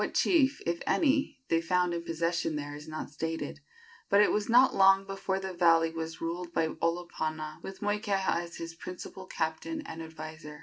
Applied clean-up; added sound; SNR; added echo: none; none; none; none.